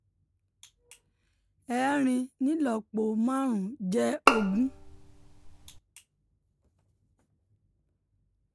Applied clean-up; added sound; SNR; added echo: none; Bowed string instrument; -2 dB; none.